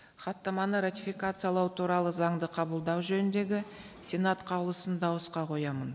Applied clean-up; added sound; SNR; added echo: none; none; none; none.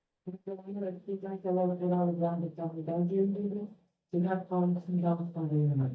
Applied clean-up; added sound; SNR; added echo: neural mask model DeepFilterNet 3.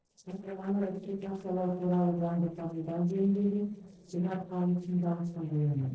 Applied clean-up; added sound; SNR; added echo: neural separator model SepFormer DNS4.